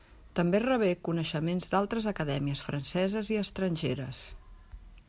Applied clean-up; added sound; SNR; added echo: none; none; none; none.